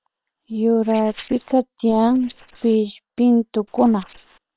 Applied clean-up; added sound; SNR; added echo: neural separator model SepFormer WHAM!.